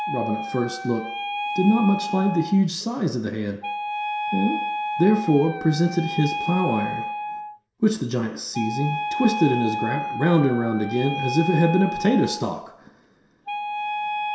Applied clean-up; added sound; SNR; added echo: none; Wind instrument, woodwind instrument; 6 dB; reverberation time 0.7 s.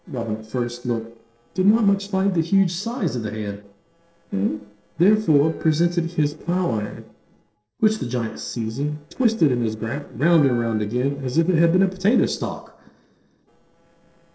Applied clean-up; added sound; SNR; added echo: neural separator model SepFormer DNS4.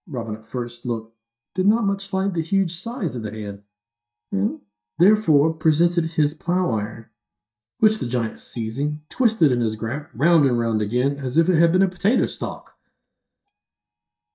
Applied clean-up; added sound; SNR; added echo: neural mask model DeepFilterNet 3.